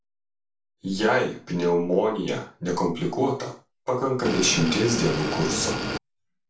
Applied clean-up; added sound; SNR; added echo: none; Motor vehicle (road) / Engine; 3 dB; reverberation time 0.3 s.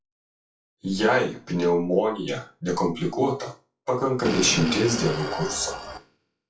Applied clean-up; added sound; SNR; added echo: classical method WPE with log-MMSE.